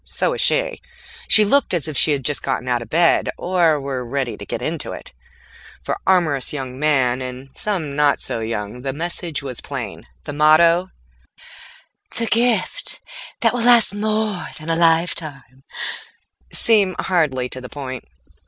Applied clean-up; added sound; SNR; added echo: none; none; none; none.